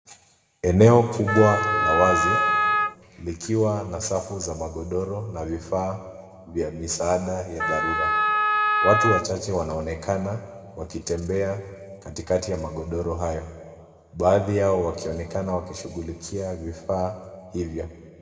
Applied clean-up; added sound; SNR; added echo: none; Wind instrument, woodwind instrument; -2 dB; reverberation time 1.8 s.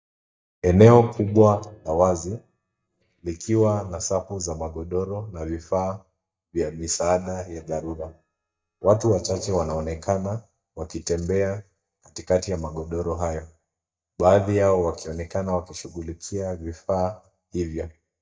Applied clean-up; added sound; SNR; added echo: neural mask model DeepFilterNet 3.